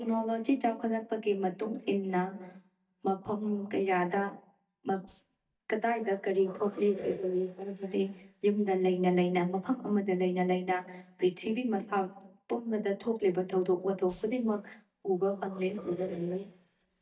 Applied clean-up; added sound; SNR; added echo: neural mask model DeepFilterNet 3.